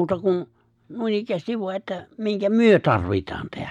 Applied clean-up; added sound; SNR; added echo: neural mask model DeepFilterNet 3.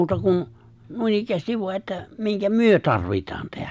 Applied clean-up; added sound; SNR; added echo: none; Bowed string instrument; 17 dB; none.